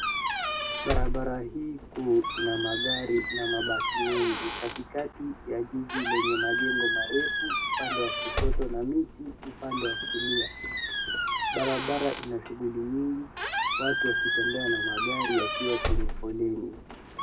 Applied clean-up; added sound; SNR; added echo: none; Squeak; -2 dB; reverberation time 0.2 s.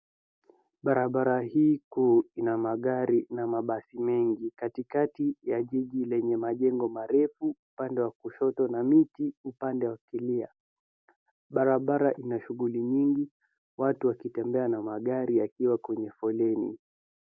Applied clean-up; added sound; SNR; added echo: none; none; none; none.